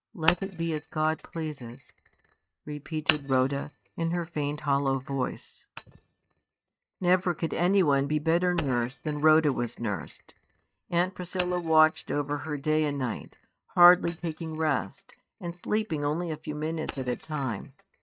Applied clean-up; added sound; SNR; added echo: neural mask model RNNoise.